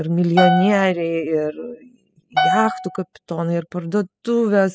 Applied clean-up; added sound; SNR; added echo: classical method spectral subtraction.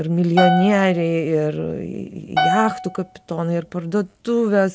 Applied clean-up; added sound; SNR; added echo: none; Piano; 4 dB; none.